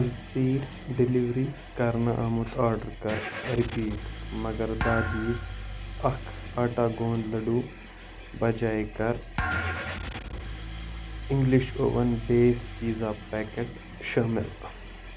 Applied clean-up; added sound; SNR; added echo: none; Engine starting / Car + Thump, thud; 8 dB; none.